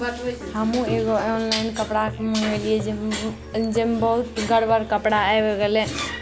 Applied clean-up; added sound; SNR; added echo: none; Musical instrument; 13 dB; none.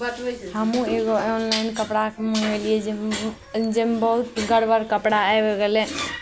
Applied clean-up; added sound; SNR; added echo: none; none; none; none.